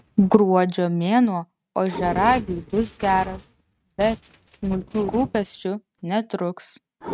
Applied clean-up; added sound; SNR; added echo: neural mask model RNNoise.